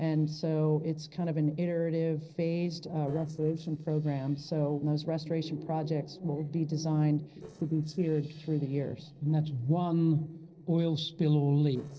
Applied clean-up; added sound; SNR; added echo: neural separator model SepFormer DNS4.